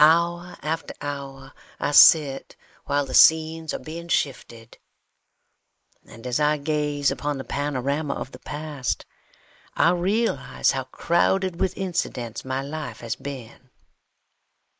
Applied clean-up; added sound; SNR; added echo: neural mask model Resemble Enhance denoiser.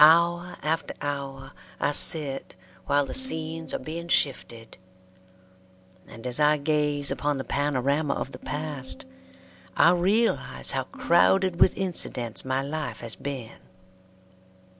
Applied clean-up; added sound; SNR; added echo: none; Piano; 18 dB; none.